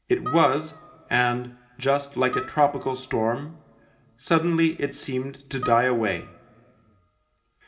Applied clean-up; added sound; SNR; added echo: none; Harp; 15 dB; reverberation time 0.8 s.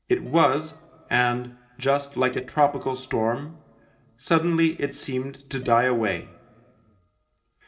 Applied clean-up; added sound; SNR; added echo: neural separator model SepFormer DNS4.